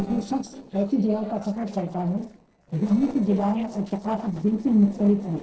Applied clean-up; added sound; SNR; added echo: neural separator model SepFormer DNS4.